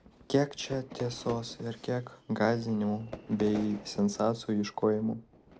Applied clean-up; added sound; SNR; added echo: none; Fire / Fireworks; 16 dB; none.